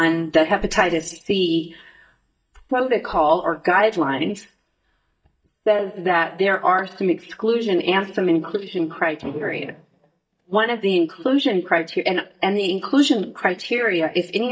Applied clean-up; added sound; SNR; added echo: neural mask model DeepFilterNet 3.